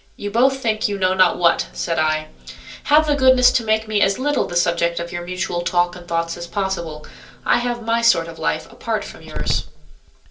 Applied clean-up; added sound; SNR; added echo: none; Growling; 12 dB; reverberation time 0.3 s.